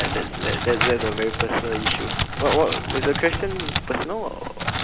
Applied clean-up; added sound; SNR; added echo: none; Crackle; 2 dB; none.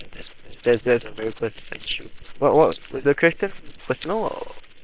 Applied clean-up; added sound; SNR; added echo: neural separator model SepFormer WHAM!.